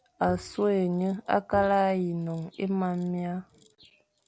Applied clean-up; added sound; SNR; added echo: none; Bowed string instrument; 15 dB; none.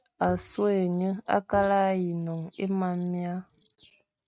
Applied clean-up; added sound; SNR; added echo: neural mask model RNNoise.